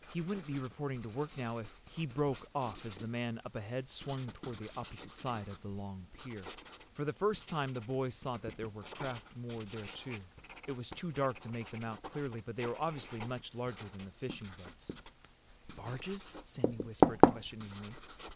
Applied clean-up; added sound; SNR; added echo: none; Writing; 0 dB; none.